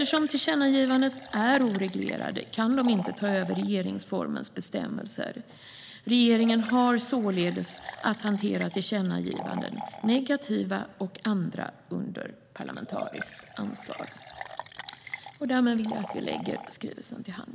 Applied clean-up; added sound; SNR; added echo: none; Liquid; 15 dB; none.